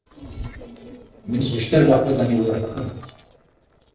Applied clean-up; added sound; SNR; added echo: neural separator model SepFormer DNS4.